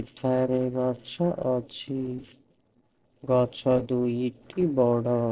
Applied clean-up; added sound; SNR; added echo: neural separator model SepFormer DNS4.